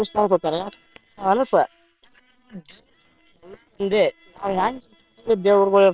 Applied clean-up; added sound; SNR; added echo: neural separator model SepFormer WHAM!.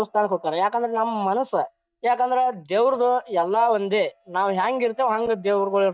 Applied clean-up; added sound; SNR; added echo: neural mask model DeepFilterNet 3.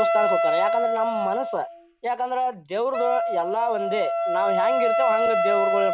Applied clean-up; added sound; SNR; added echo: none; Wind instrument, woodwind instrument; -3 dB; none.